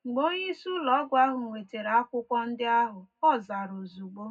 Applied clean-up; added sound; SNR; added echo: none; none; none; reverberation time 0.3 s.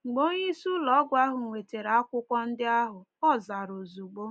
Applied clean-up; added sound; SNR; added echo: none; none; none; none.